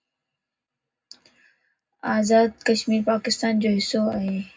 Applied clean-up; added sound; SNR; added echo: none; none; none; reverberation time 0.3 s.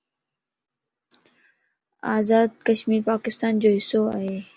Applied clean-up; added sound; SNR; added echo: none; none; none; none.